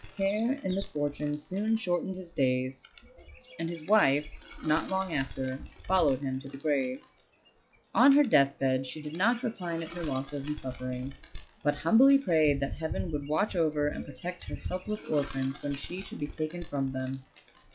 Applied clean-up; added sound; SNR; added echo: classical method log-MMSE.